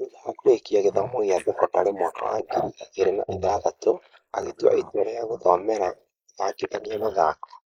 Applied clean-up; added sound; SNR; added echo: neural mask model Resemble Enhance denoiser.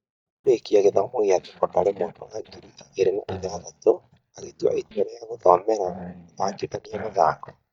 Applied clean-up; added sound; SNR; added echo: neural mask model DeepFilterNet 3.